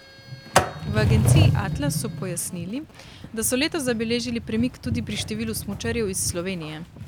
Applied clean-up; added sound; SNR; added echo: none; Sliding door; -2 dB; none.